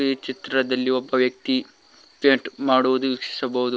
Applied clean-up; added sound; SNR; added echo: none; none; none; none.